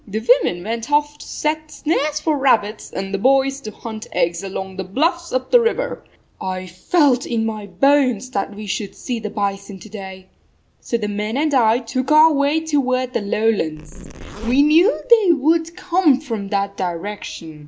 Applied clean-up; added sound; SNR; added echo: none; Zipper (clothing); 14 dB; none.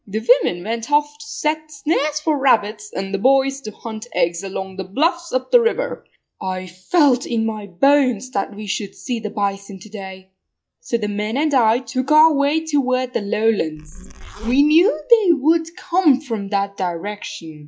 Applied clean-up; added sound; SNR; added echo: classical method log-MMSE.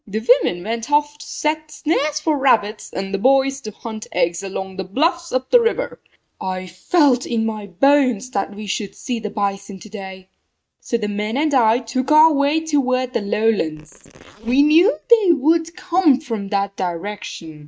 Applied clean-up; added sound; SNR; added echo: neural mask model RNNoise.